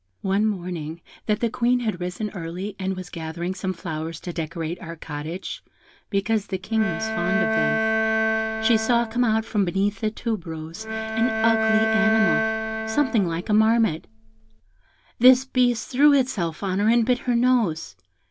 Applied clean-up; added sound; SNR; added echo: none; Bowed string instrument; 2 dB; none.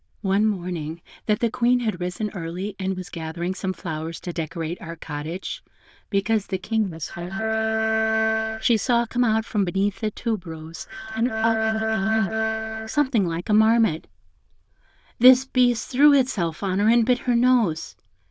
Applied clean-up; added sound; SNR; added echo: neural diffusion model UNIVERSE++.